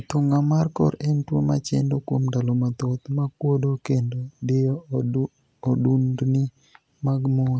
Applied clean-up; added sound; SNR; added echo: none; none; none; none.